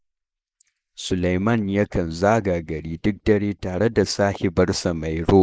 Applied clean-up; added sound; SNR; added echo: neural mask model Resemble Enhance denoiser.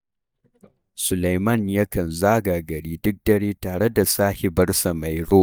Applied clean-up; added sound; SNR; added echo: neural mask model DeepFilterNet 3.